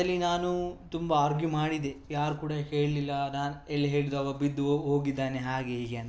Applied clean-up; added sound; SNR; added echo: none; none; none; none.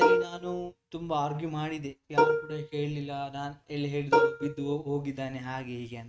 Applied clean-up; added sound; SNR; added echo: neural mask model RNNoise.